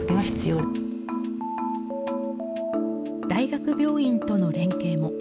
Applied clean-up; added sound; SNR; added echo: none; none; none; none.